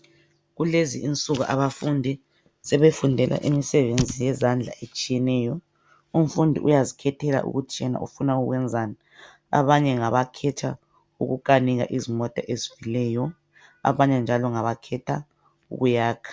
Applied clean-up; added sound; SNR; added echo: none; none; none; none.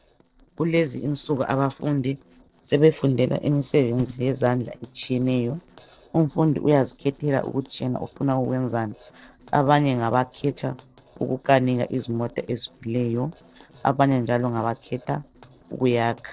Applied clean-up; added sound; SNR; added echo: neural separator model SepFormer DNS4.